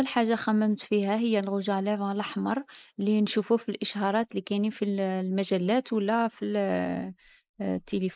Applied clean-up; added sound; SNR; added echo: neural mask model Resemble Enhance denoiser.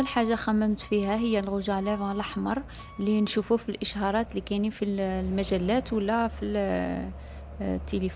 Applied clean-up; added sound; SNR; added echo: none; Alarm / Truck; 14 dB; none.